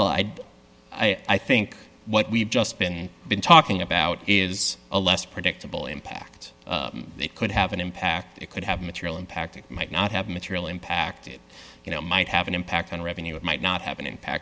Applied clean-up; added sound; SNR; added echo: none; none; none; none.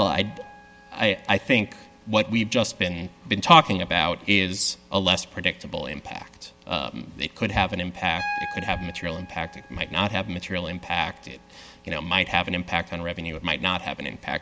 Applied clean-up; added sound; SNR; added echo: none; Piano; 18 dB; none.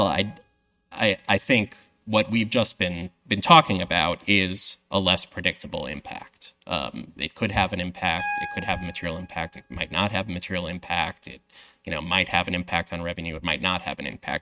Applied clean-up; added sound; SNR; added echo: neural mask model RNNoise.